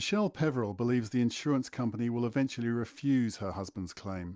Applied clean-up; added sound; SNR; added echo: none; none; none; none.